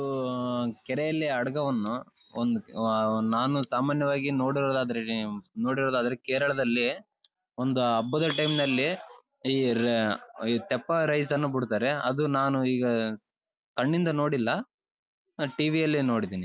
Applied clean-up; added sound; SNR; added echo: none; none; none; none.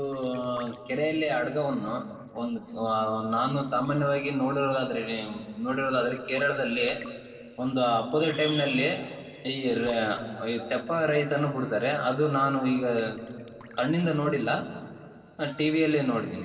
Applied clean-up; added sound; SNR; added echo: neural separator model SepFormer DNS4.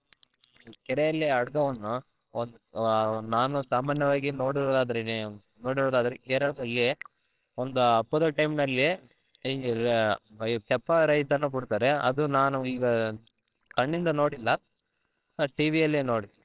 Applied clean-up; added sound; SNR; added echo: neural separator model SepFormer WHAMR!.